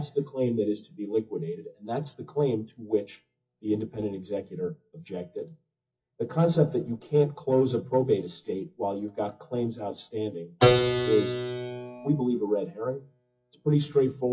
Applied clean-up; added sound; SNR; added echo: classical method WPE with log-MMSE.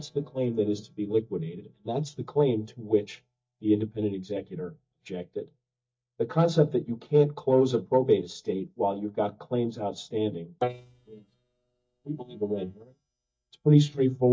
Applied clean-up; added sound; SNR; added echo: neural mask model DeepFilterNet 3.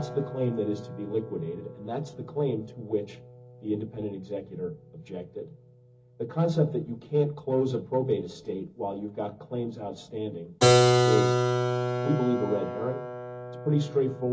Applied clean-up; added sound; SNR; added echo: none; Keyboard (musical); 0 dB; reverberation time 0.4 s.